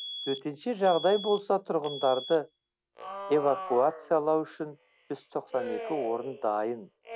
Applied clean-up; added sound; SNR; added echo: none; Alarm; 12 dB; none.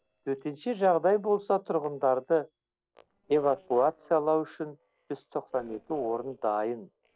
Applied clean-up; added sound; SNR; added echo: neural separator model SepFormer DNS4.